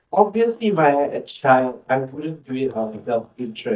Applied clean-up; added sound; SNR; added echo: neural mask model DeepFilterNet 3.